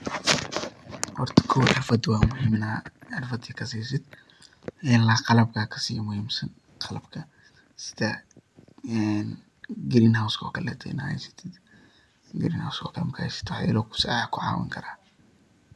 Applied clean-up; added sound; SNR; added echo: none; none; none; none.